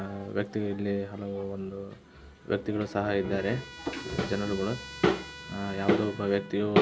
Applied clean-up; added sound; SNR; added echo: none; Trumpet; 18 dB; none.